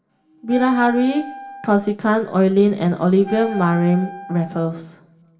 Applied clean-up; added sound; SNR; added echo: none; Wind instrument, woodwind instrument; 16 dB; reverberation time 0.8 s.